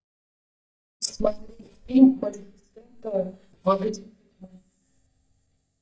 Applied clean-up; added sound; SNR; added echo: neural mask model DeepFilterNet 3.